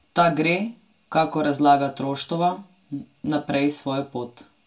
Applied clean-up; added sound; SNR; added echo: none; none; none; reverberation time 0.2 s.